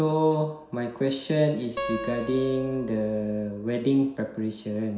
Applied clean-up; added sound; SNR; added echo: none; Acoustic guitar; 12 dB; reverberation time 0.7 s.